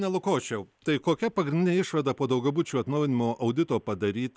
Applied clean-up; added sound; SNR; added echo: none; none; none; none.